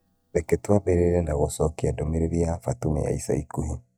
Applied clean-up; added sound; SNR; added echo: neural mask model DeepFilterNet 3.